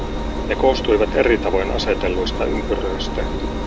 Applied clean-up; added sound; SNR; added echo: none; Engine; 2 dB; none.